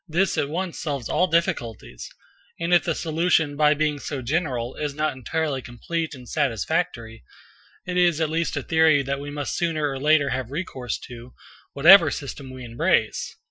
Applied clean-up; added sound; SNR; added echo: classical method Wiener filter.